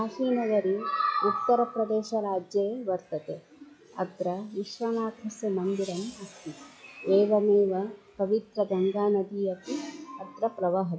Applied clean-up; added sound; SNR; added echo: classical method log-MMSE.